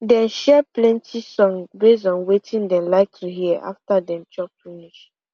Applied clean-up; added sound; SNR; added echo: none; none; none; none.